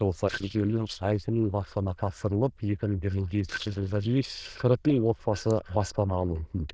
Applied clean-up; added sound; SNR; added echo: neural diffusion model UNIVERSE++.